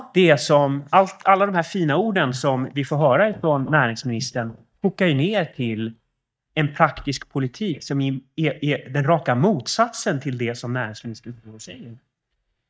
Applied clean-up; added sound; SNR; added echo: neural mask model DeepFilterNet 3.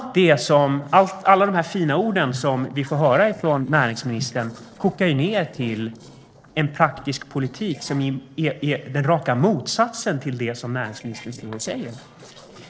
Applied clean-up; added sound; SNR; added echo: neural separator model SepFormer DNS4.